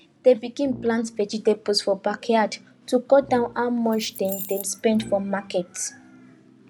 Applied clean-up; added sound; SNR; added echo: none; Keys jangling + Brass instrument; 17 dB; none.